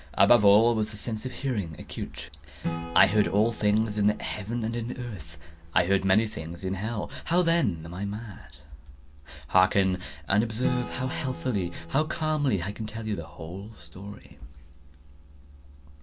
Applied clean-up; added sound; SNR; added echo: none; Acoustic guitar / Strum; 15 dB; none.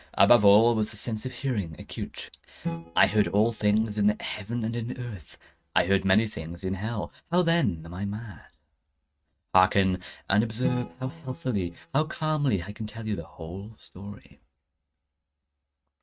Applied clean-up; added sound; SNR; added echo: neural mask model RNNoise.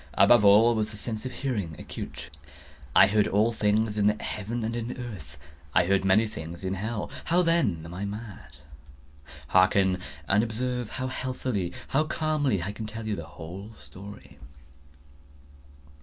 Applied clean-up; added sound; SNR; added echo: none; none; none; none.